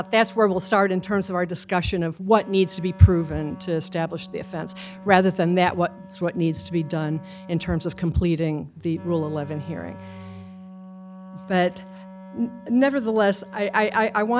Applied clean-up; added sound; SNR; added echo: none; Wind instrument, woodwind instrument + Bowed string instrument; 18 dB; none.